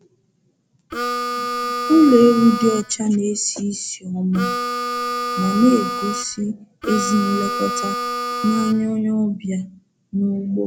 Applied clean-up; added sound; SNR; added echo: none; Harmonica; 4 dB; none.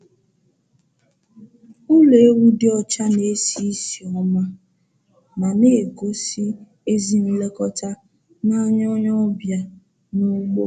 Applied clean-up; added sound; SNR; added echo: none; none; none; none.